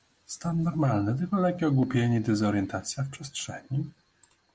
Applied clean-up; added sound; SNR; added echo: none; none; none; none.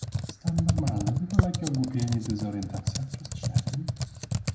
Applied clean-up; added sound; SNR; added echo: none; Computer keyboard; -2 dB; reverberation time 0.8 s.